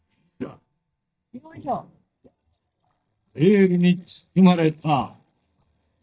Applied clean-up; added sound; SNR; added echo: neural mask model DeepFilterNet 3.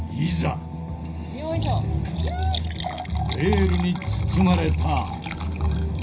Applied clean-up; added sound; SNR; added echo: none; Liquid; 13 dB; reverberation time 0.4 s.